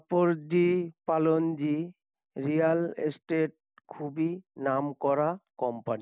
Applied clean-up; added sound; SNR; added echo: none; none; none; none.